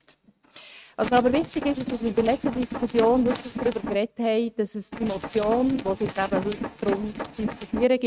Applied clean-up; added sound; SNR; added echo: neural mask model RNNoise.